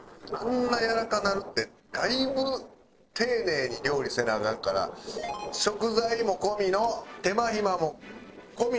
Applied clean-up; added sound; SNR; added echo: neural separator model SepFormer DNS4.